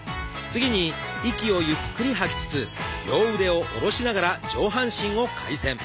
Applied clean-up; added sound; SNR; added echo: none; none; none; none.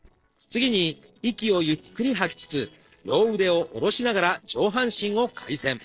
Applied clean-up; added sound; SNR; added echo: neural separator model SepFormer DNS4.